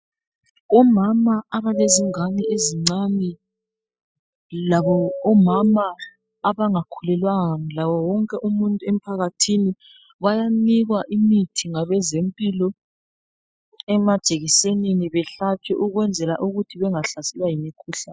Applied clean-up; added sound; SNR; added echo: classical method spectral subtraction.